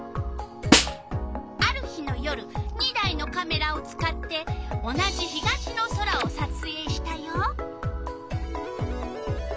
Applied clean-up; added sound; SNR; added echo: none; Snare drum; -4 dB; none.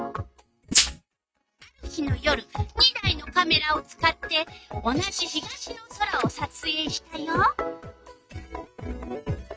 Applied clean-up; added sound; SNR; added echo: neural mask model RNNoise.